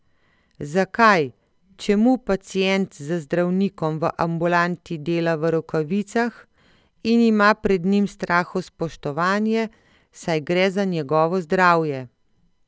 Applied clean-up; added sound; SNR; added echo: none; none; none; none.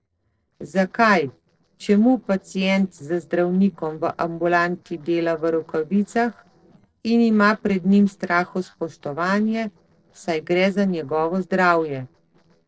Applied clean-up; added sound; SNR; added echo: neural separator model SepFormer DNS4.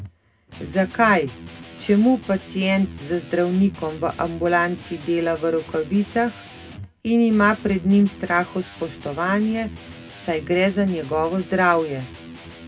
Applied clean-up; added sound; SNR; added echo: none; Electric guitar; 17 dB; reverberation time 0.2 s.